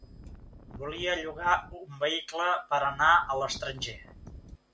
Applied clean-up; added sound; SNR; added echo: none; Wind; 16 dB; none.